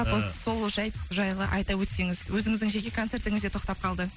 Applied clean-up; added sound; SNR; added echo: none; none; none; none.